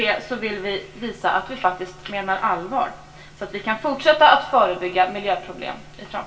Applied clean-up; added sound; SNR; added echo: none; none; none; reverberation time 0.3 s.